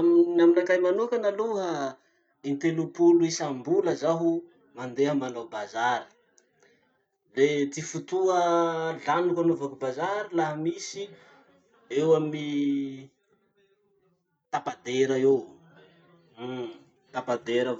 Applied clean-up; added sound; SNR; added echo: none; none; none; none.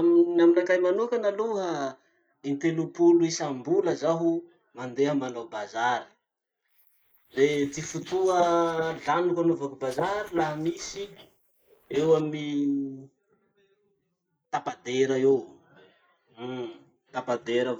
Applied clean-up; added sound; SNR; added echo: neural mask model Resemble Enhance denoiser.